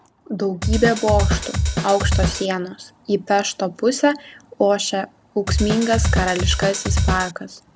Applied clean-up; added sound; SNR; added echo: none; Drum kit; -1 dB; none.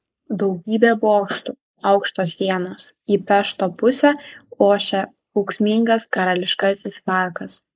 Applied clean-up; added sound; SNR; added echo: neural mask model Resemble Enhance denoiser.